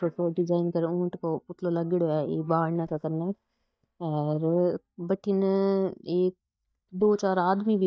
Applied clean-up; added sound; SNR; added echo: neural mask model DeepFilterNet 3.